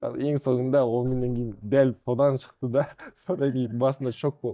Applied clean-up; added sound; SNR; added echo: neural mask model DeepFilterNet 3.